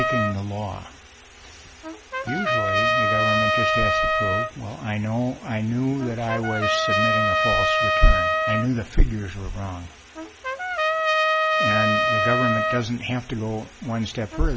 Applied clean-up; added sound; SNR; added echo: none; Trumpet; -2 dB; none.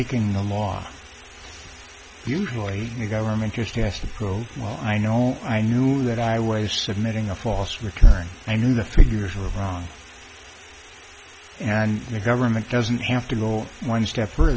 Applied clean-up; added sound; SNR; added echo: none; none; none; none.